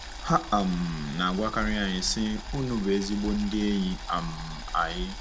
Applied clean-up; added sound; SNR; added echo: none; Boiling; 8 dB; none.